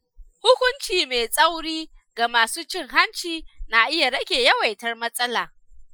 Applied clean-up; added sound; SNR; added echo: classical method Wiener filter.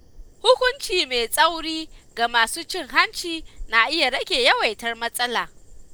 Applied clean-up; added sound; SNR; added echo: none; Fire; 19 dB; none.